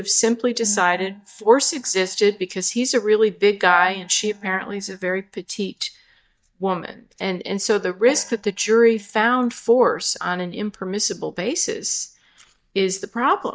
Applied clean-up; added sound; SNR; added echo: neural mask model DeepFilterNet 3.